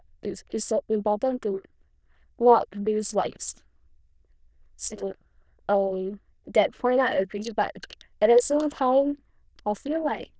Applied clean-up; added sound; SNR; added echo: neural diffusion model UNIVERSE++.